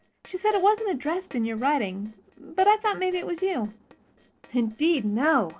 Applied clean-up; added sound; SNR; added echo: neural separator model SepFormer DNS4.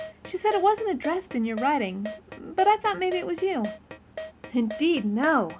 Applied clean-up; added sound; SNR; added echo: none; Keyboard (musical); 14 dB; none.